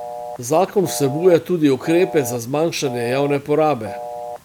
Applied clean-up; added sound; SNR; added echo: none; Telephone; 13 dB; none.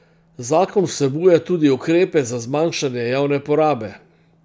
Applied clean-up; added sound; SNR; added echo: none; none; none; none.